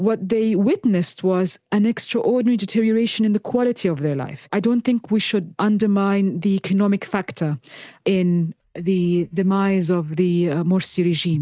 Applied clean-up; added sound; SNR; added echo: neural mask model DeepFilterNet 3.